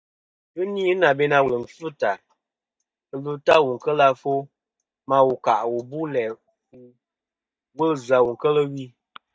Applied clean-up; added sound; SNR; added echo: neural mask model DeepFilterNet 3.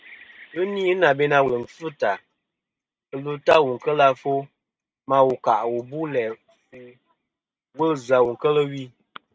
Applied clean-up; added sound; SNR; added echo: neural mask model RNNoise.